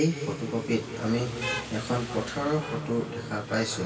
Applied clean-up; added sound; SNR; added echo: none; Rain; 11 dB; reverberation time 2.6 s.